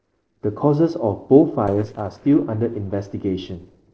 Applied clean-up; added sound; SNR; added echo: neural separator model SepFormer DNS4.